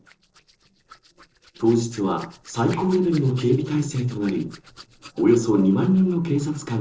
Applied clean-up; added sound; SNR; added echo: neural separator model SepFormer DNS4.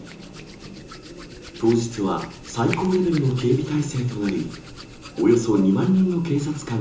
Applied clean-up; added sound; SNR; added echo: none; Hands; 18 dB; reverberation time 0.6 s.